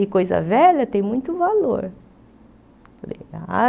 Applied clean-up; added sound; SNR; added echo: none; none; none; none.